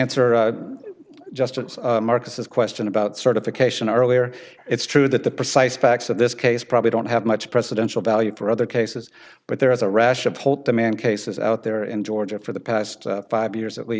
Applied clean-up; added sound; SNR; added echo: none; none; none; none.